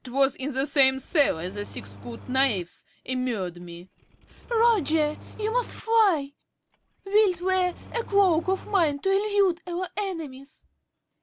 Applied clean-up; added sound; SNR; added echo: none; Engine starting; 18 dB; none.